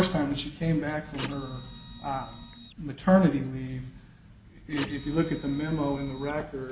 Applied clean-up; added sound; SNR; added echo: none; Printer; 14 dB; none.